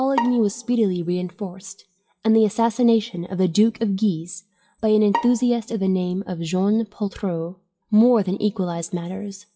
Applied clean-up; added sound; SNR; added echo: classical method WPE with log-MMSE.